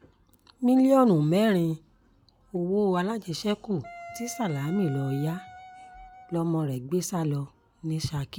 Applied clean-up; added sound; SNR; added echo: none; Wind instrument, woodwind instrument; 18 dB; none.